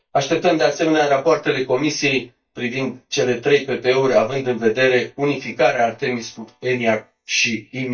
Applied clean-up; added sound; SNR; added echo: neural mask model DeepFilterNet 3.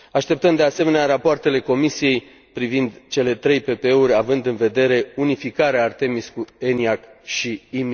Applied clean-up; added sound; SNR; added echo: none; none; none; none.